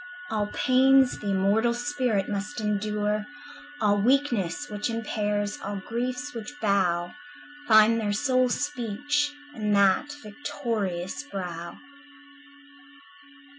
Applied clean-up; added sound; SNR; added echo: none; none; none; none.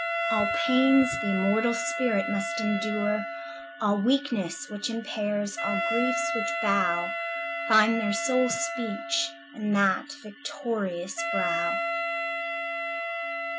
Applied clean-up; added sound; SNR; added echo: none; Wind instrument, woodwind instrument; 3 dB; none.